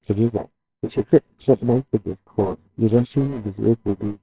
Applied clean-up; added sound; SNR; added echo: neural separator model SepFormer WHAMR!.